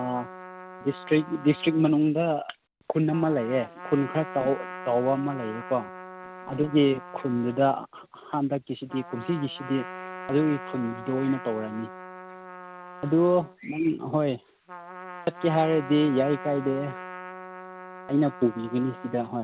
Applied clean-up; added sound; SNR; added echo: none; Trumpet; 14 dB; none.